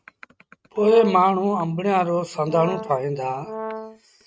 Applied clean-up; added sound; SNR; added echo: neural mask model RNNoise.